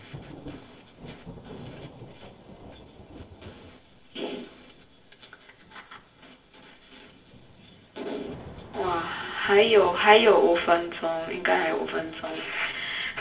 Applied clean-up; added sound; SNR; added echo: none; Thunder / Rain; 20 dB; reverberation time 0.3 s.